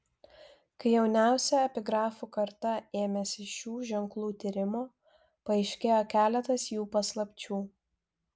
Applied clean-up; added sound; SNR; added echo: none; none; none; none.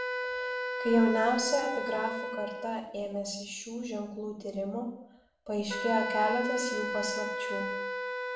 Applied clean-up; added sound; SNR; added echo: none; Wind instrument, woodwind instrument; 4 dB; reverberation time 0.6 s.